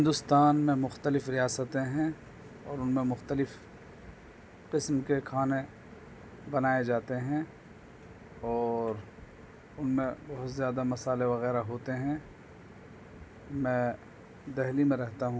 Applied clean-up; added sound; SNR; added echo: none; none; none; none.